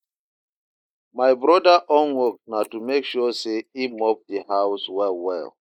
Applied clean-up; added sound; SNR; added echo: neural mask model Resemble Enhance denoiser.